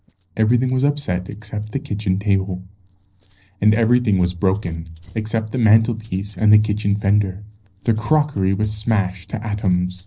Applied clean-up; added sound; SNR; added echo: neural separator model SepFormer DNS4.